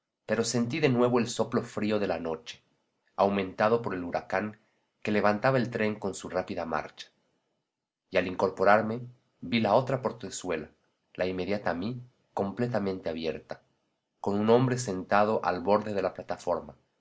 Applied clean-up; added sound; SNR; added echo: none; none; none; none.